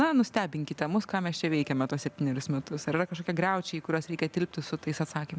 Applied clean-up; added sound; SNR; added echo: none; none; none; none.